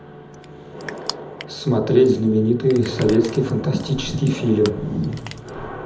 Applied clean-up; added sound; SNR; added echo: none; Crushing; 19 dB; reverberation time 0.8 s.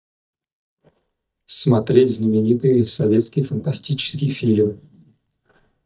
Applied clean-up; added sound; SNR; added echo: neural mask model DeepFilterNet 3.